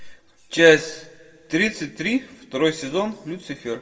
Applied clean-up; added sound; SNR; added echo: none; none; none; reverberation time 0.8 s.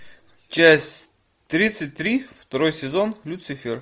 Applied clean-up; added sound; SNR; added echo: none; none; none; none.